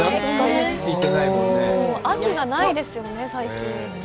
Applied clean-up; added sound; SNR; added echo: none; Bell; 15 dB; none.